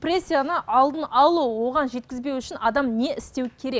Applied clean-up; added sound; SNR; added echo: none; none; none; none.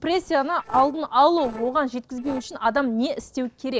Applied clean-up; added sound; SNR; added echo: neural separator model SepFormer DNS4.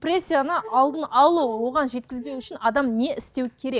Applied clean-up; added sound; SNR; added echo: neural mask model DeepFilterNet 3.